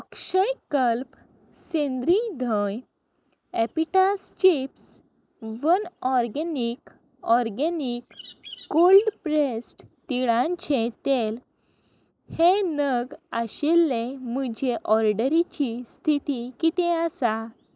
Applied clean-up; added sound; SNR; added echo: neural mask model Resemble Enhance denoiser.